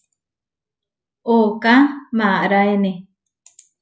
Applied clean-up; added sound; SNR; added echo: none; none; none; none.